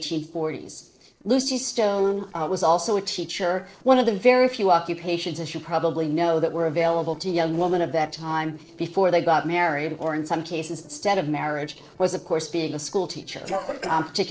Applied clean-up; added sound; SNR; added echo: neural separator model SepFormer DNS4.